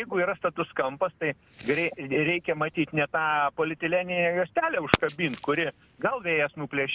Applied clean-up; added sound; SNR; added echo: none; Fireworks; 11 dB; none.